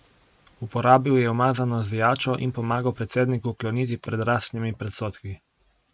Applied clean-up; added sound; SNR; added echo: none; none; none; none.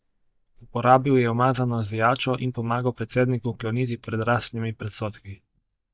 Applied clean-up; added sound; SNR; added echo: neural mask model DeepFilterNet 3.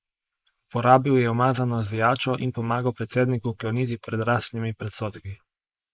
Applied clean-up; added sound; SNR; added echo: neural mask model Resemble Enhance denoiser.